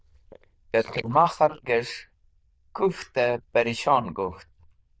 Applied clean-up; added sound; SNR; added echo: neural diffusion model UNIVERSE++.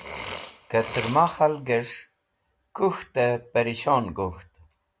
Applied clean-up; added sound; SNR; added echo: none; Burping, eructation; 15 dB; none.